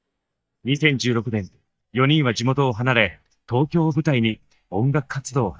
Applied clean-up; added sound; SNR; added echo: neural mask model DeepFilterNet 3.